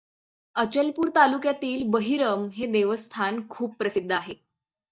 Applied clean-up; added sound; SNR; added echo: neural mask model DeepFilterNet 3.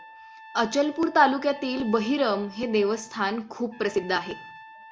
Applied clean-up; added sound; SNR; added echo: none; Trumpet; 20 dB; none.